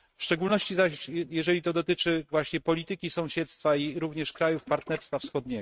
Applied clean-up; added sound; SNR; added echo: neural mask model RNNoise.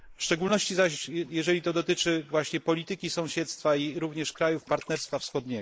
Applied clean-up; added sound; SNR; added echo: neural mask model Resemble Enhance denoiser.